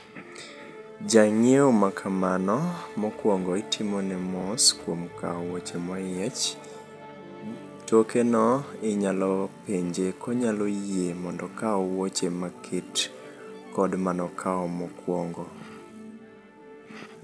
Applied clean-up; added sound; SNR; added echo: none; Musical instrument; 17 dB; none.